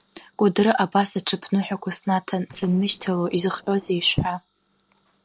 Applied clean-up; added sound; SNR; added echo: neural separator model SepFormer DNS4.